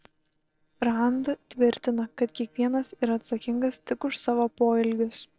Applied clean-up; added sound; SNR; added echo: neural separator model SepFormer DNS4.